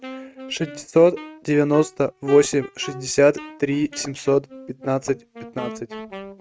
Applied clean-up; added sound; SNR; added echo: neural mask model RNNoise.